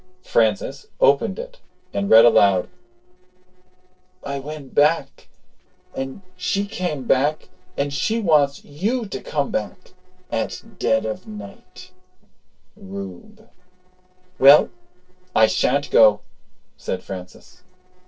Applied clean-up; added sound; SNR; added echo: neural separator model SepFormer DNS4.